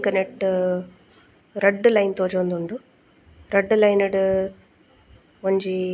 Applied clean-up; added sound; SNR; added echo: none; none; none; none.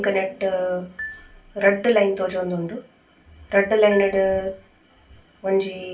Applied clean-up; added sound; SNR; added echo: none; Marimba, xylophone; 19 dB; reverberation time 0.3 s.